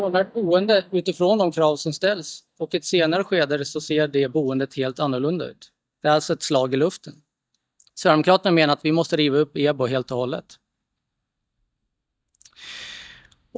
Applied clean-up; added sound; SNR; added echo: neural mask model DeepFilterNet 3.